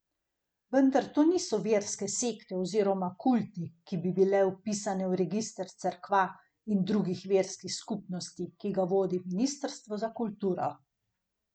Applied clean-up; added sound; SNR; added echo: none; none; none; none.